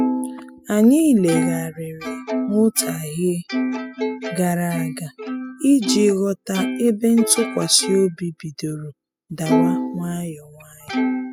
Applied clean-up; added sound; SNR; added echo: classical method spectral subtraction.